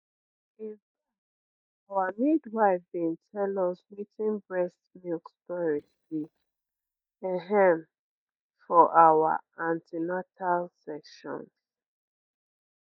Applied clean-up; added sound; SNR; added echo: neural mask model DeepFilterNet 3.